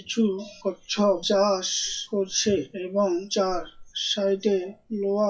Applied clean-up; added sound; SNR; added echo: classical method WPE with log-MMSE.